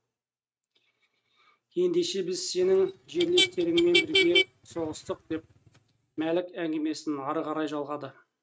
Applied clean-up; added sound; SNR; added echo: neural mask model RNNoise.